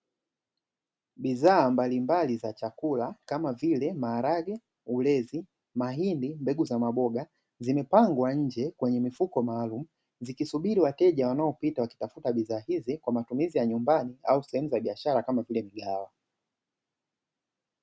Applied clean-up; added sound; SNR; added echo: none; none; none; none.